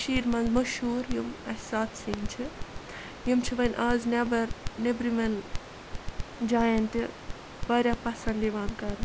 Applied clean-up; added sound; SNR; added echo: none; Crackle; 7 dB; none.